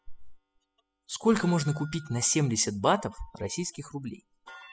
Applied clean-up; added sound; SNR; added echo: classical method spectral subtraction.